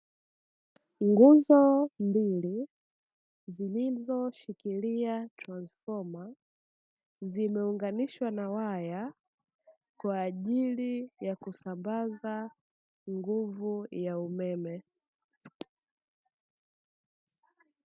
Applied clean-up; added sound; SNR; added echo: none; none; none; none.